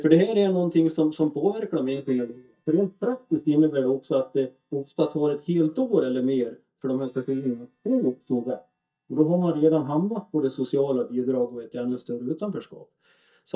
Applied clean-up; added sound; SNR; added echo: neural mask model DeepFilterNet 3.